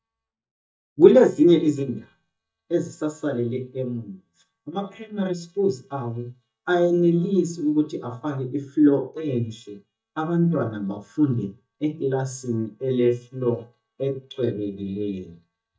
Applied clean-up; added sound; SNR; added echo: neural mask model DeepFilterNet 3.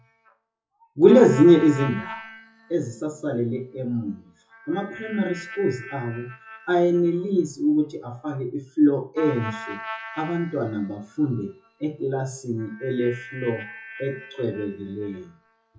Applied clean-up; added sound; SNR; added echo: classical method WPE with log-MMSE.